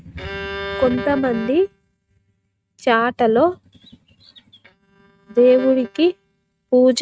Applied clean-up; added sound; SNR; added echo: neural mask model RNNoise.